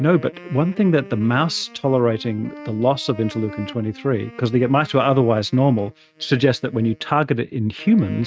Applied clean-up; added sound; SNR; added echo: neural mask model RNNoise.